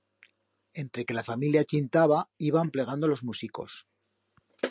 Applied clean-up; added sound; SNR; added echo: none; none; none; none.